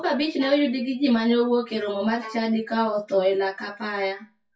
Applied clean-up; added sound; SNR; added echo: classical method WPE with log-MMSE.